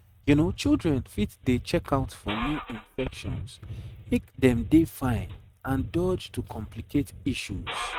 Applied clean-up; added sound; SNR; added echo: neural mask model RNNoise.